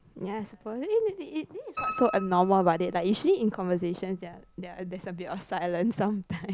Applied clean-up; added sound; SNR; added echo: none; Piano; 16 dB; none.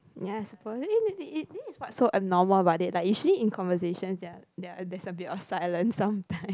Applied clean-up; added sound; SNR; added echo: none; none; none; none.